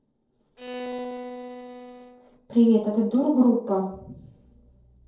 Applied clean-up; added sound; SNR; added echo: neural separator model SepFormer DNS4.